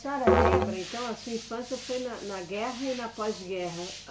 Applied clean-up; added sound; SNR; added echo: none; Musical instrument; -4 dB; none.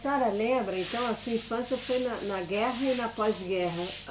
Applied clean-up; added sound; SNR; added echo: none; none; none; none.